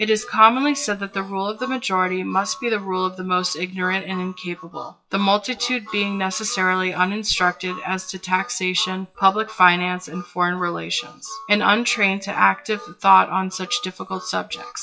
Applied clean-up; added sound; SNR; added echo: classical method WPE with log-MMSE.